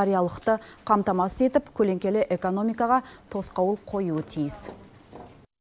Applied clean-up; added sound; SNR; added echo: none; none; none; none.